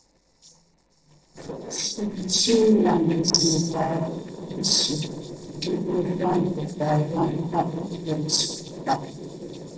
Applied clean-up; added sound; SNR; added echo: neural separator model SepFormer DNS4.